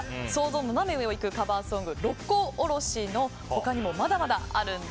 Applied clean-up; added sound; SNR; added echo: none; none; none; none.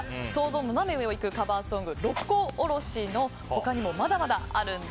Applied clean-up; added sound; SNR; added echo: none; Fire; 15 dB; none.